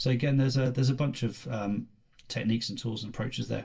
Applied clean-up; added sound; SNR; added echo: none; none; none; reverberation time 0.2 s.